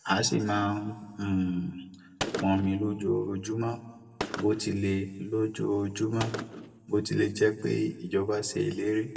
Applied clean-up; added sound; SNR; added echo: none; Gunshot, gunfire; 13 dB; reverberation time 1.0 s.